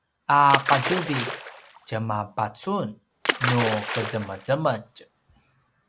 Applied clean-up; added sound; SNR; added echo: none; Splash, splatter; 4 dB; none.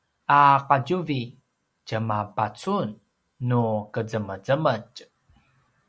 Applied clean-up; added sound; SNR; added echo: none; none; none; none.